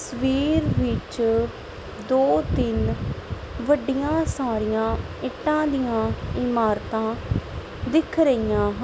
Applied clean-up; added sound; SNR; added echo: none; none; none; none.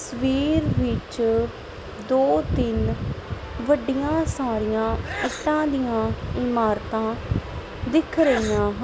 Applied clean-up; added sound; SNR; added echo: none; Sneeze / Church bell; 14 dB; none.